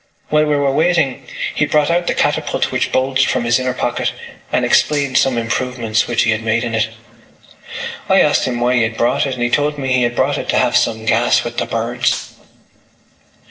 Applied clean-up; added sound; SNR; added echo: neural separator model SepFormer DNS4.